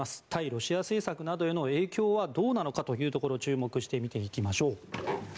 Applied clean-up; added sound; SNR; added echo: none; none; none; none.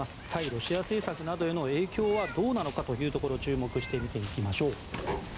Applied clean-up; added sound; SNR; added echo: none; Meow; 10 dB; none.